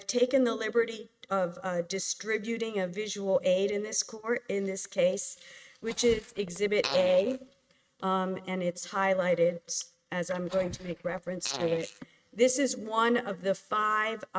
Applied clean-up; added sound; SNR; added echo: neural mask model RNNoise.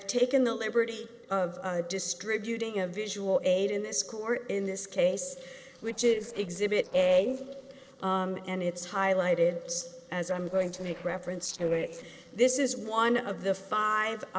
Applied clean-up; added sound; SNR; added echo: neural separator model SepFormer DNS4.